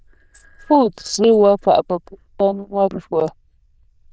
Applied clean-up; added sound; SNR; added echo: neural diffusion model UNIVERSE++.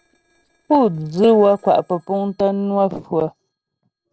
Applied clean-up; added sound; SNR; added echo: neural separator model SepFormer DNS4.